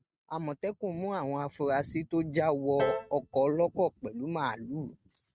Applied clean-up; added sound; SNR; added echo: neural mask model RNNoise.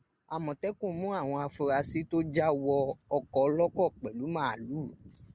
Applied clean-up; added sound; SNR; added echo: none; none; none; none.